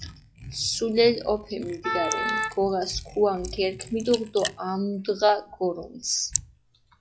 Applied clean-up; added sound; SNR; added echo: classical method log-MMSE.